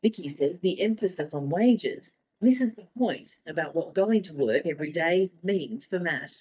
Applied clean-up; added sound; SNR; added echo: neural mask model DeepFilterNet 3.